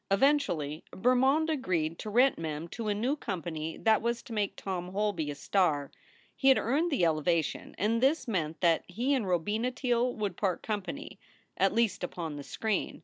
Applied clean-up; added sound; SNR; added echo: none; none; none; none.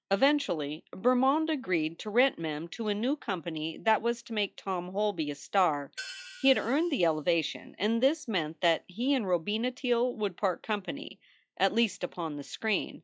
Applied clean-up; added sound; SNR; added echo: classical method log-MMSE.